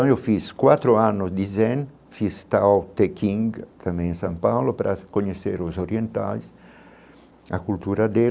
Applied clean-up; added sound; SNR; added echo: none; none; none; none.